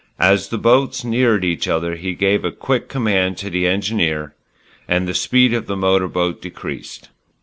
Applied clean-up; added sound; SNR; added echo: none; none; none; none.